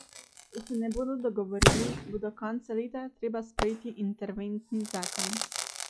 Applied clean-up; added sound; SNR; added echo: classical method log-MMSE.